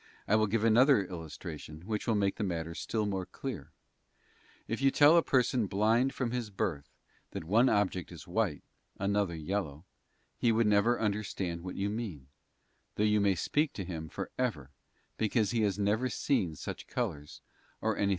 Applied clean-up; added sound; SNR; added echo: none; none; none; none.